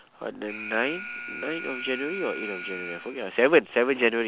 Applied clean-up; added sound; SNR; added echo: none; Alarm; 11 dB; none.